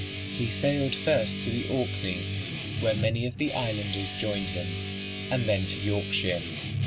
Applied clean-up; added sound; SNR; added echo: none; Guitar; 1 dB; none.